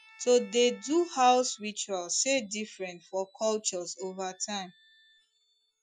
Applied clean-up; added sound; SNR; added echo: classical method Wiener filter.